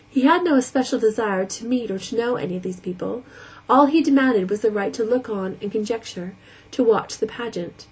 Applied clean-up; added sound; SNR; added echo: none; none; none; none.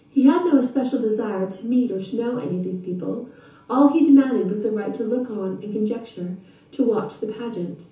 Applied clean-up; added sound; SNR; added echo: none; none; none; reverberation time 0.9 s.